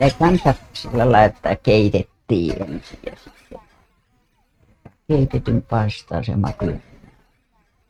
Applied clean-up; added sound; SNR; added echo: neural mask model RNNoise.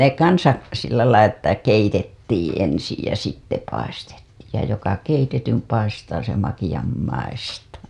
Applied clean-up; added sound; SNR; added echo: none; none; none; none.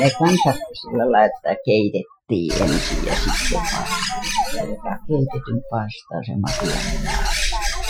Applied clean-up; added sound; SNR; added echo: classical method Wiener filter.